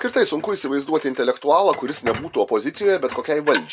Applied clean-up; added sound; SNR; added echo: none; Dishes, pots, and pans; 15 dB; none.